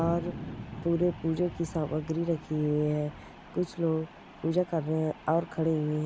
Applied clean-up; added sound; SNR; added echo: none; Thunder; 15 dB; none.